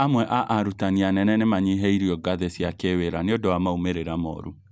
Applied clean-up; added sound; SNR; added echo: none; none; none; none.